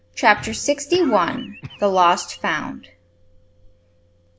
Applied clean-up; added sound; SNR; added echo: none; Cough + Chirp, tweet; 18 dB; none.